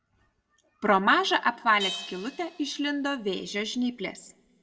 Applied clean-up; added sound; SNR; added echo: none; Crash cymbal; 15 dB; reverberation time 0.4 s.